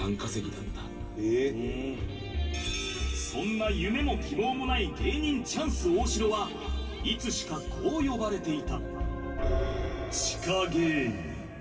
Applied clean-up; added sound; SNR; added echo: none; none; none; reverberation time 3.0 s.